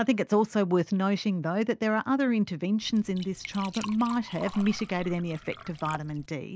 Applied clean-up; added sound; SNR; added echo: none; Liquid; 16 dB; none.